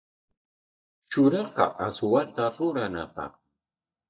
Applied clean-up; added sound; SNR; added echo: neural mask model DeepFilterNet 3.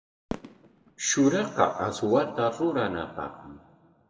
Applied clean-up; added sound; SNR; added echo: none; Fireworks; 17 dB; reverberation time 1.5 s.